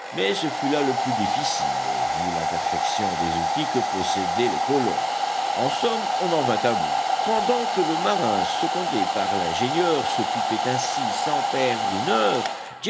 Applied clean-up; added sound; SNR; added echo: none; Domestic sounds, home sounds; -2 dB; none.